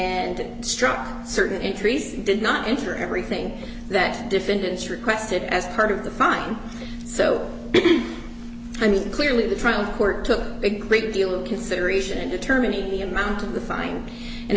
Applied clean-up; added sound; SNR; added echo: none; Meow; 10 dB; none.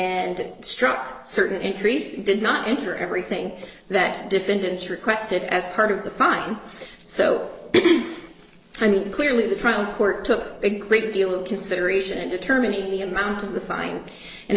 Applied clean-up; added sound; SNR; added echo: neural separator model SepFormer DNS4.